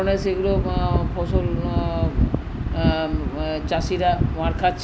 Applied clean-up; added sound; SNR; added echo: none; none; none; none.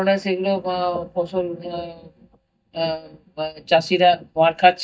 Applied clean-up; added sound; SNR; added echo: neural mask model DeepFilterNet 3.